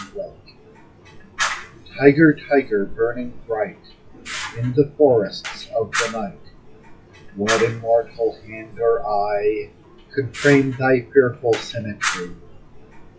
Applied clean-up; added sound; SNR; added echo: classical method WPE with log-MMSE.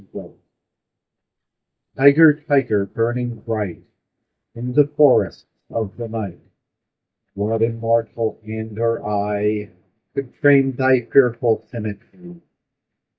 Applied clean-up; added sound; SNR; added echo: neural mask model DeepFilterNet 3.